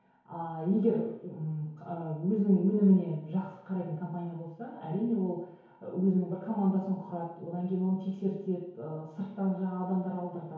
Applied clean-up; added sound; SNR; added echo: none; none; none; reverberation time 1.0 s.